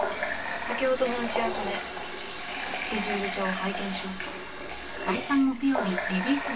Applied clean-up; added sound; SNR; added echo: none; Water tap, faucet; 3 dB; reverberation time 0.1 s.